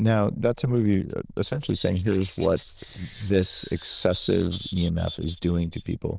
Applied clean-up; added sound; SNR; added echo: neural diffusion model UNIVERSE++.